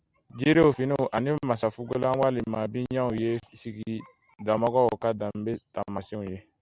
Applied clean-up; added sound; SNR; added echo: none; none; none; none.